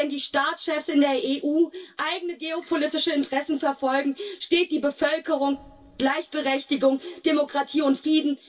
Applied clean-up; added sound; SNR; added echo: none; none; none; reverberation time 0.1 s.